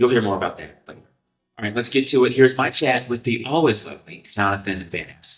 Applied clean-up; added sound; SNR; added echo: neural mask model DeepFilterNet 3.